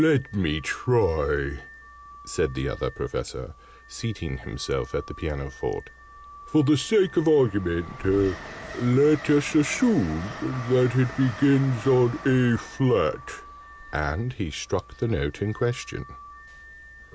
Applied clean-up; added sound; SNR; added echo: none; Alarm / Car + Train; 17 dB; none.